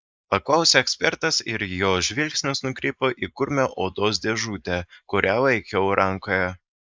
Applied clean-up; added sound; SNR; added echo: neural mask model Resemble Enhance denoiser.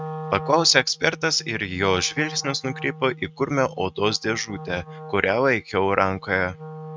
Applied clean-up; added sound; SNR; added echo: neural mask model RNNoise.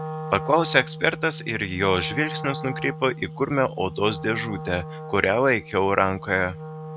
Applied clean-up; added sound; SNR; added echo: none; Wind instrument, woodwind instrument; 11 dB; none.